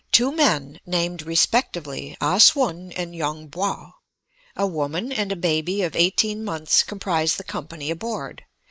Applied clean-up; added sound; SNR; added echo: neural mask model Resemble Enhance denoiser.